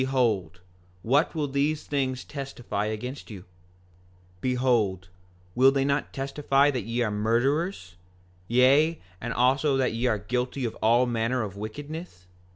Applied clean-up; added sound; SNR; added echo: none; none; none; none.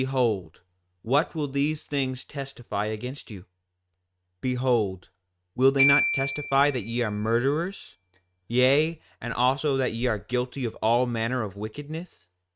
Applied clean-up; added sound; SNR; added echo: neural mask model RNNoise.